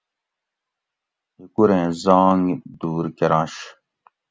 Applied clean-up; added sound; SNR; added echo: none; none; none; none.